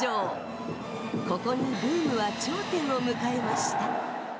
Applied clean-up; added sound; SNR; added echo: none; none; none; none.